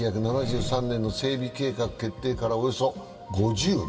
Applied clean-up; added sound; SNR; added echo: none; Engine; 13 dB; reverberation time 1.6 s.